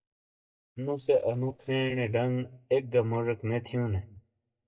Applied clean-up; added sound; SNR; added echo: neural mask model DeepFilterNet 3.